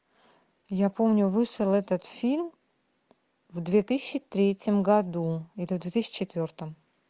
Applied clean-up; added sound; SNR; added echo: none; none; none; none.